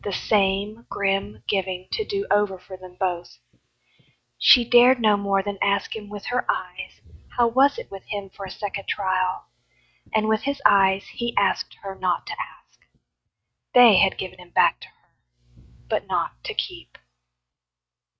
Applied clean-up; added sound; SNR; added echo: neural mask model RNNoise.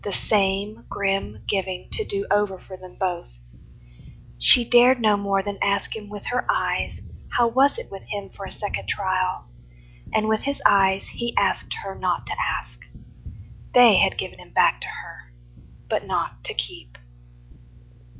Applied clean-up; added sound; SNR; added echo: none; Gunshot, gunfire; 18 dB; none.